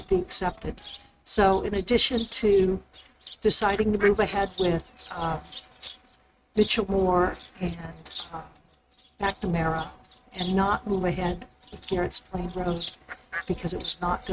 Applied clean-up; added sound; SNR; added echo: neural mask model RNNoise.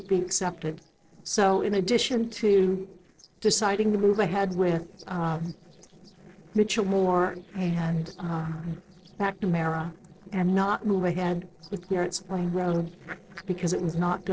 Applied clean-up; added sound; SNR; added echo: neural separator model SepFormer DNS4.